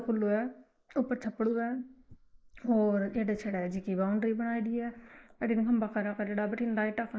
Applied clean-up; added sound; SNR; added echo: neural mask model Resemble Enhance denoiser.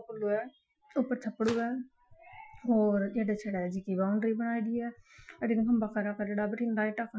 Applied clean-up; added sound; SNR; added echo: classical method Wiener filter.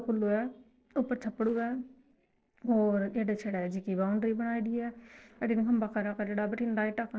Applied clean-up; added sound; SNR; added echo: neural separator model SepFormer DNS4.